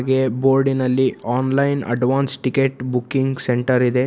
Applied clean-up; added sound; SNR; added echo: none; none; none; none.